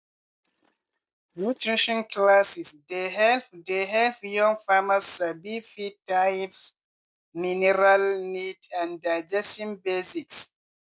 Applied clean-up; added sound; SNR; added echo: neural mask model DeepFilterNet 3.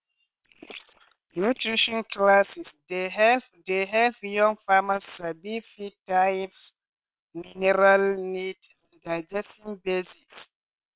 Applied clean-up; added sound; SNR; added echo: neural separator model SepFormer WHAM!.